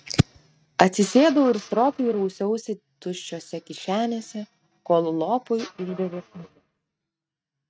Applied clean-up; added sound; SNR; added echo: neural mask model RNNoise.